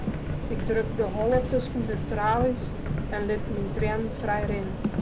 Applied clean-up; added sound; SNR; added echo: none; Subway, metro, underground; 2 dB; none.